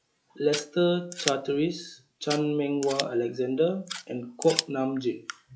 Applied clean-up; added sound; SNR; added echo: classical method log-MMSE.